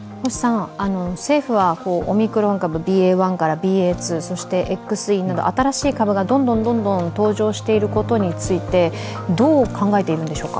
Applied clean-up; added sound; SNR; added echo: none; none; none; none.